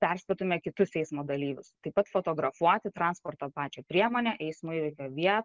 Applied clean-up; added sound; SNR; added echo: none; none; none; none.